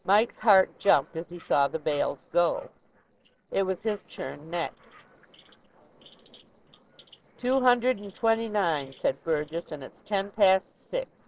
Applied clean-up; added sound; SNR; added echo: neural separator model SepFormer DNS4.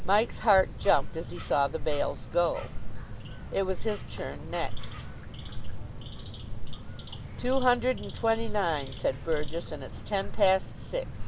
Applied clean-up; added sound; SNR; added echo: none; Bird / Insect; 2 dB; none.